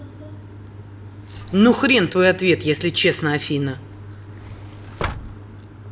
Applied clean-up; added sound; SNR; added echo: none; Sliding door; 18 dB; none.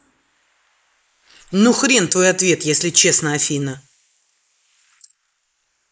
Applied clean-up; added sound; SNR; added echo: neural mask model Resemble Enhance denoiser.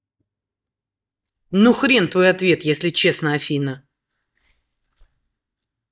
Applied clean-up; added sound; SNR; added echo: neural mask model DeepFilterNet 3.